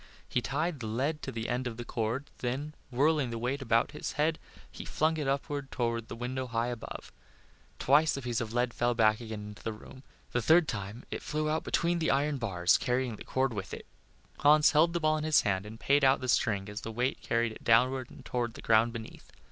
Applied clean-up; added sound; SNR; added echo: none; none; none; none.